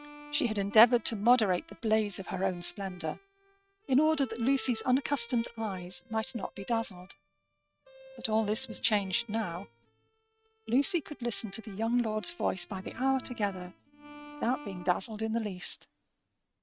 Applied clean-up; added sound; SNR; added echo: neural mask model RNNoise.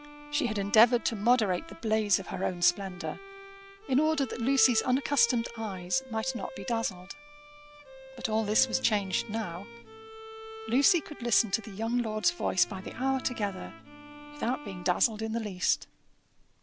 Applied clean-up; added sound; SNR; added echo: none; Bowed string instrument + Acoustic guitar / Strum; 15 dB; none.